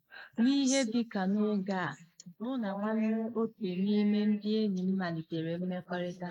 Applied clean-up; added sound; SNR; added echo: neural mask model Resemble Enhance denoiser.